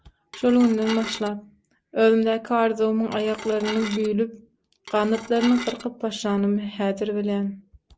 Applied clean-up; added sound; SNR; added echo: none; Dishes, pots, and pans / Glass; 13 dB; none.